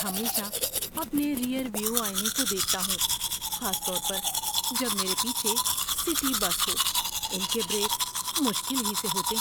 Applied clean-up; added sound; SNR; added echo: none; Domestic sounds, home sounds; -5 dB; none.